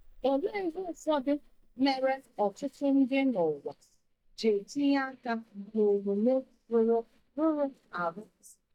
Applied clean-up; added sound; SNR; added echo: neural mask model DeepFilterNet 3.